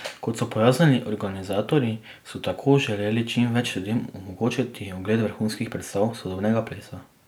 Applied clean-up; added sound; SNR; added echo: none; none; none; none.